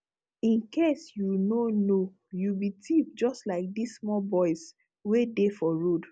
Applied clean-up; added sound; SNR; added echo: none; none; none; none.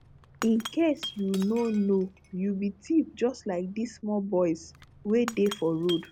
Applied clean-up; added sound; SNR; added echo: none; Shatter / Crushing; 16 dB; none.